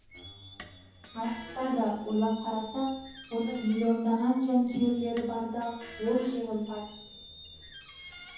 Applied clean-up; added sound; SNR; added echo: none; Squeak; 15 dB; reverberation time 0.9 s.